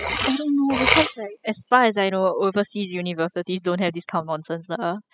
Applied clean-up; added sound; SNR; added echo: classical method spectral subtraction.